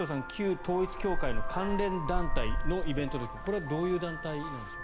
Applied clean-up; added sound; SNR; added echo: none; Vehicle horn, car horn, honking; 0 dB; none.